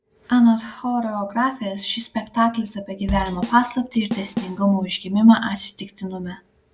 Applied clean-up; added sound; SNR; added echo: none; Drum / Drum kit; 9 dB; none.